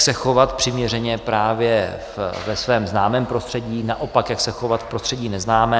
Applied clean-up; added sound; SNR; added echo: none; none; none; none.